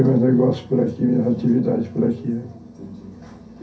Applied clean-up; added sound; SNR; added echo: none; none; none; reverberation time 0.3 s.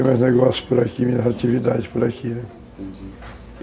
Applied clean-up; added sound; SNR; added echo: none; none; none; none.